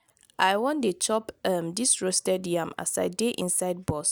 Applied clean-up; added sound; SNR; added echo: none; none; none; none.